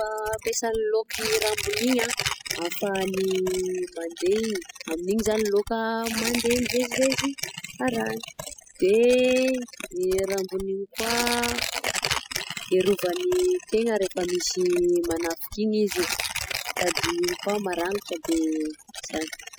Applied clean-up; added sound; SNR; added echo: classical method spectral subtraction.